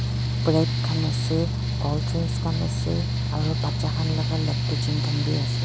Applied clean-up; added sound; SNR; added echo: none; Mechanical fan; -4 dB; none.